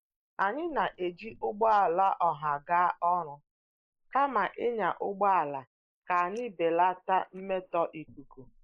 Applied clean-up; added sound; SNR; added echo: neural mask model Resemble Enhance denoiser.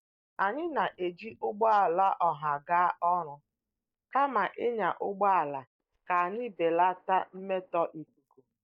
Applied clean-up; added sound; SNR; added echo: neural mask model DeepFilterNet 3.